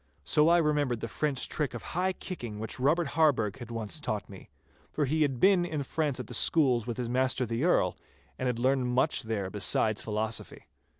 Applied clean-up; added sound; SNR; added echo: none; none; none; none.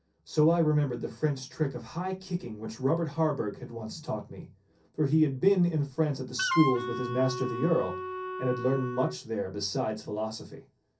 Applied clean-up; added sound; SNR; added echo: none; Wind instrument, woodwind instrument; 5 dB; reverberation time 0.3 s.